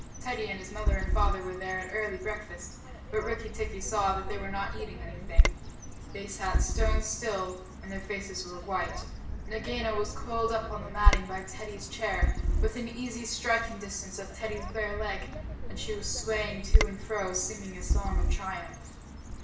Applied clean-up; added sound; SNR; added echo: none; Bird vocalization, bird call, bird song; -4 dB; reverberation time 0.7 s.